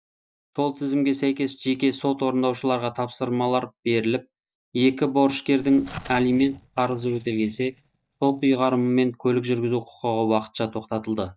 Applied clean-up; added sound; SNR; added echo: neural mask model DeepFilterNet 3.